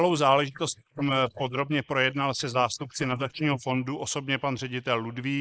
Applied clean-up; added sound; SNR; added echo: neural mask model Resemble Enhance denoiser.